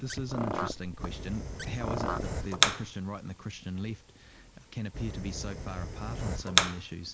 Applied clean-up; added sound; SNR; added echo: none; Fire + Car; -3 dB; none.